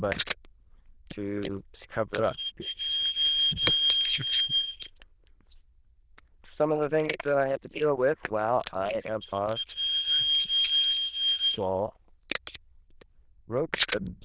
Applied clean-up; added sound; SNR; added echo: neural diffusion model UNIVERSE++.